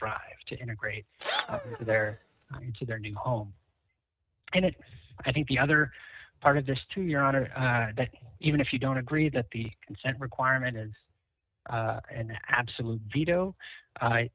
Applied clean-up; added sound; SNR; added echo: neural mask model RNNoise.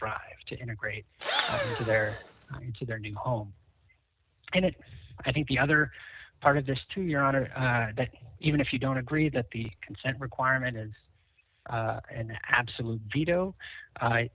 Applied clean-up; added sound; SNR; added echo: none; Engine / Drill; 3 dB; none.